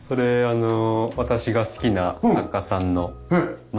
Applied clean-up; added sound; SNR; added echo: none; none; none; none.